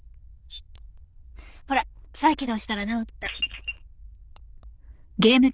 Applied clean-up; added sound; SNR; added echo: neural diffusion model UNIVERSE++.